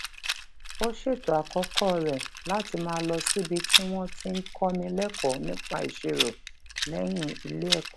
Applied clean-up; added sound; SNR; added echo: none; Rattle; 2 dB; none.